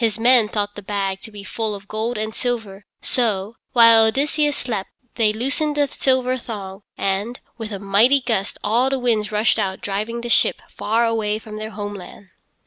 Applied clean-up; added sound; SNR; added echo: none; none; none; none.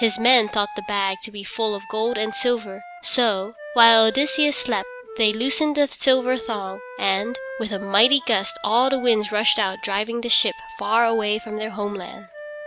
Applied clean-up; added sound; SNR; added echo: none; Wind instrument, woodwind instrument; 14 dB; none.